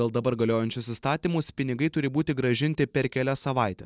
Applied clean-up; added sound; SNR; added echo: none; none; none; none.